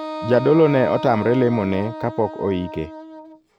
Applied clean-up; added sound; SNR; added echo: none; Wind instrument, woodwind instrument; 11 dB; none.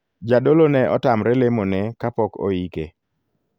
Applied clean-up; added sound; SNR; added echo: none; none; none; none.